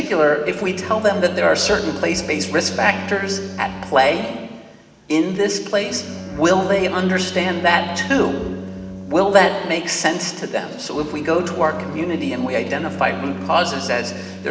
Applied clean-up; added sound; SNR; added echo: none; Bowed string instrument; 12 dB; none.